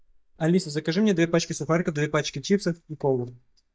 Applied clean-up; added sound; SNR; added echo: neural mask model DeepFilterNet 3.